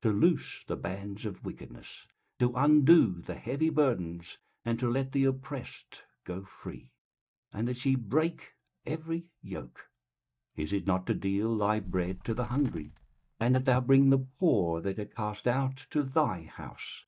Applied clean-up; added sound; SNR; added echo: neural mask model DeepFilterNet 3.